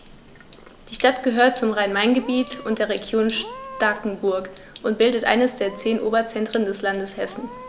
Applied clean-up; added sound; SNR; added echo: none; Meow / Purr + Sink (filling or washing); 17 dB; none.